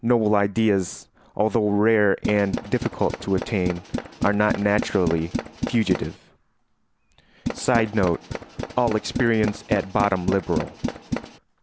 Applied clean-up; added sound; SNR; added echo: none; Tools; 6 dB; none.